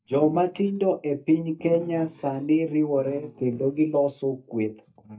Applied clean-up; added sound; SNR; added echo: neural mask model DeepFilterNet 3.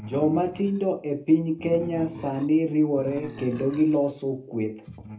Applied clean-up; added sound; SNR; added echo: none; Animal; 18 dB; reverberation time 0.3 s.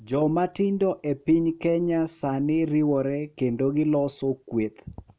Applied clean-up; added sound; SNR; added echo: none; none; none; none.